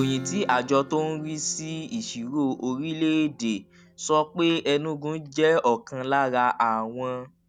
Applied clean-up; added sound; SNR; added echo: none; Acoustic guitar / Strum; 16 dB; none.